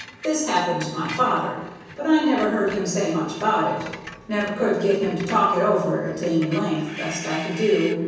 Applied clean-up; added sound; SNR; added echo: none; Screech; 17 dB; reverberation time 1.1 s.